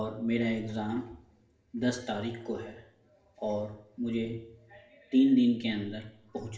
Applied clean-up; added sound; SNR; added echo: none; none; none; reverberation time 0.7 s.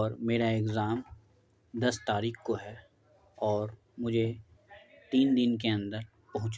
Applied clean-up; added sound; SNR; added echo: none; none; none; none.